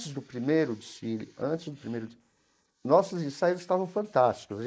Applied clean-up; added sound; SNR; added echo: neural mask model Resemble Enhance denoiser.